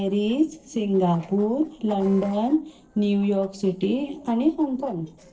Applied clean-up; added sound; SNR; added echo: neural separator model SepFormer DNS4.